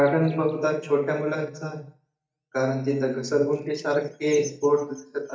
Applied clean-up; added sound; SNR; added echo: neural mask model DeepFilterNet 3.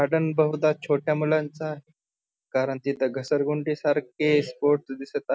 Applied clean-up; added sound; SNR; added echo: none; none; none; none.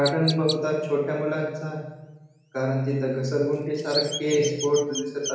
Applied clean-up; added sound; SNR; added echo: none; Chirp, tweet; 11 dB; reverberation time 1.0 s.